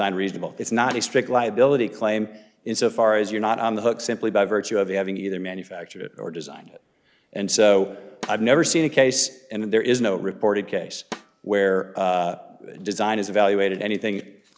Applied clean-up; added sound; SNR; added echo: none; Snare drum; 20 dB; none.